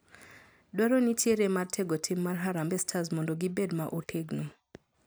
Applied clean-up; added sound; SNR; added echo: none; none; none; none.